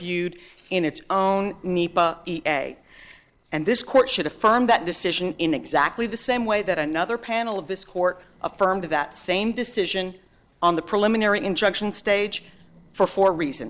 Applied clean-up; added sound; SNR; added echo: neural separator model SepFormer DNS4.